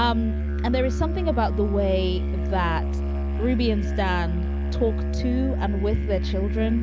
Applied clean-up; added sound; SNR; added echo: none; Musical instrument; -1 dB; none.